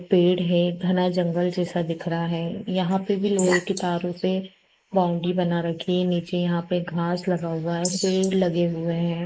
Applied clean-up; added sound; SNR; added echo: neural mask model Resemble Enhance denoiser.